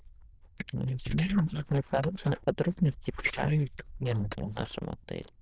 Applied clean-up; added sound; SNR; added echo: neural diffusion model UNIVERSE++.